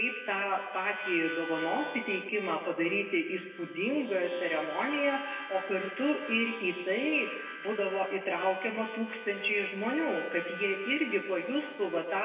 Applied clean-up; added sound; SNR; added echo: none; Harmonica; 11 dB; reverberation time 1.1 s.